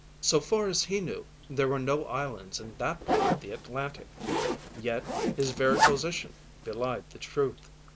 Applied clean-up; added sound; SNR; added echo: none; Zipper (clothing); 2 dB; none.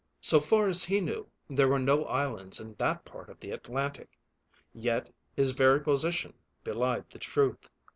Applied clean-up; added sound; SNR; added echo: none; none; none; none.